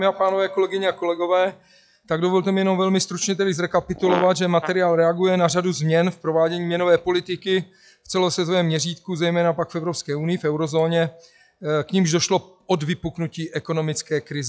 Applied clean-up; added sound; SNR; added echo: classical method log-MMSE.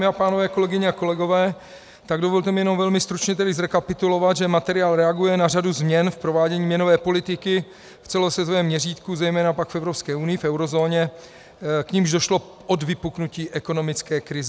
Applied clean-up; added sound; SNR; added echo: none; none; none; none.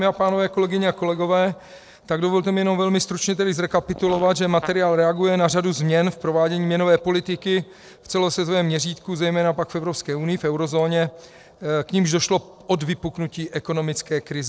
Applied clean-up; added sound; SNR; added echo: neural separator model SepFormer DNS4.